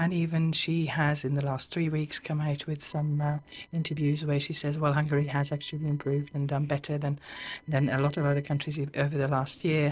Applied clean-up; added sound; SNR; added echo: neural separator model SepFormer DNS4.